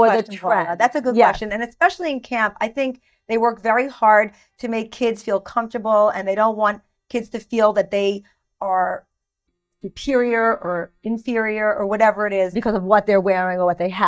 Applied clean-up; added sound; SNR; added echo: neural mask model DeepFilterNet 3.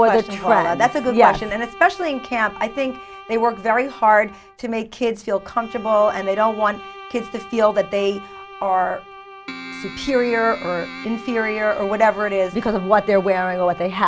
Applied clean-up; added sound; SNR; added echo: none; Keyboard (musical) + Bowed string instrument; 16 dB; none.